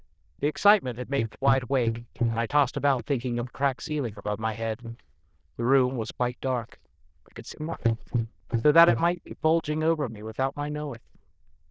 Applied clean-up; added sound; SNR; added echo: neural diffusion model UNIVERSE++.